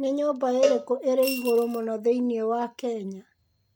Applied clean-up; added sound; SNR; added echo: none; Cowbell + Coin (dropping) / Glass; 7 dB; none.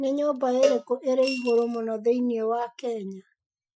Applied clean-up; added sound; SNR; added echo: classical method Wiener filter.